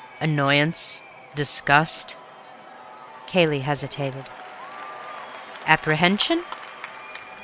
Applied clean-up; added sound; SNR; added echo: none; Applause / Crowd / Cheering; 15 dB; none.